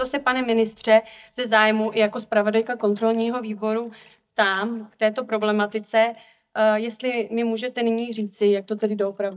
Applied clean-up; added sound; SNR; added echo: neural mask model DeepFilterNet 3.